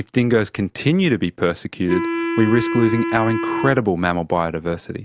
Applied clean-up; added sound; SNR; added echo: none; Wind instrument, woodwind instrument; 4 dB; none.